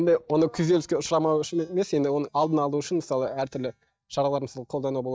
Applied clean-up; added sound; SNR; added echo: neural mask model DeepFilterNet 3.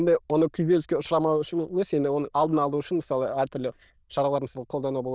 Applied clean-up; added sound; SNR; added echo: neural diffusion model UNIVERSE++.